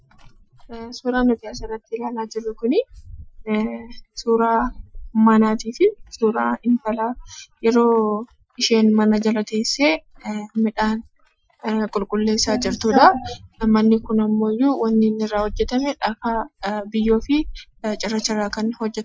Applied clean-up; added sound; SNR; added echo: classical method Wiener filter.